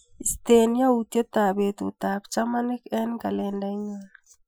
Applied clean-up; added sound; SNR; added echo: classical method Wiener filter.